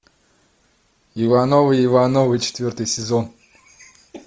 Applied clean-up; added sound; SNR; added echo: none; none; none; none.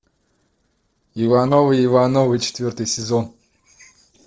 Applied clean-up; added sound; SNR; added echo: neural separator model SepFormer DNS4.